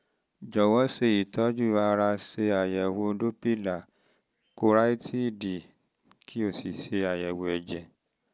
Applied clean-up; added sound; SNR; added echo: none; none; none; none.